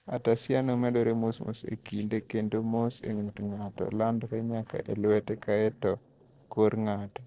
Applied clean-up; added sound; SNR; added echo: neural separator model SepFormer DNS4.